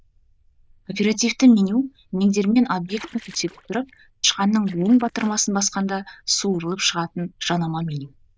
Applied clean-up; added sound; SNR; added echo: neural diffusion model UNIVERSE++.